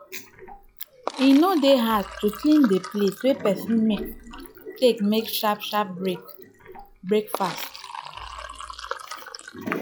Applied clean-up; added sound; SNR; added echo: classical method log-MMSE.